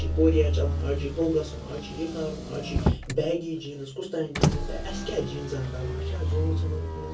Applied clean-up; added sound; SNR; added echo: none; Motor vehicle (road); -1 dB; reverberation time 0.1 s.